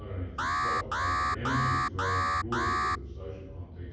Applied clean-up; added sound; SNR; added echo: none; Alarm; -5 dB; reverberation time 1.3 s.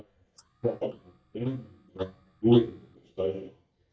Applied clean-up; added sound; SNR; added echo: neural mask model DeepFilterNet 3.